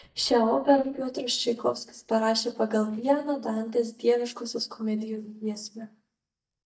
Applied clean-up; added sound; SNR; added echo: neural mask model DeepFilterNet 3.